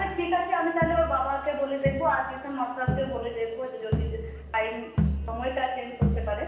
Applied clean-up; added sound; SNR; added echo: none; Crowd; 3 dB; reverberation time 0.9 s.